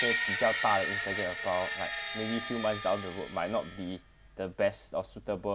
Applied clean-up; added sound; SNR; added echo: none; Screech; 2 dB; none.